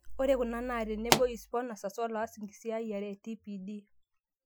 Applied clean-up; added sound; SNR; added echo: classical method Wiener filter.